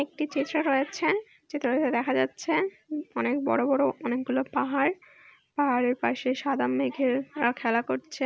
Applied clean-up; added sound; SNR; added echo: none; none; none; none.